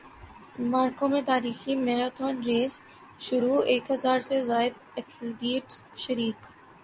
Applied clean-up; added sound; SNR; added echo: none; none; none; none.